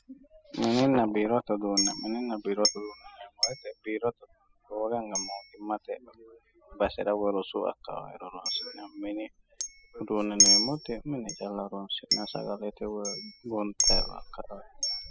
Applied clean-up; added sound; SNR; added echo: classical method spectral subtraction.